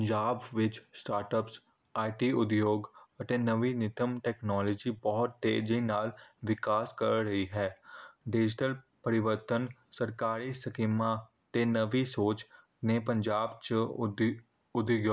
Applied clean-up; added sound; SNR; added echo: none; none; none; none.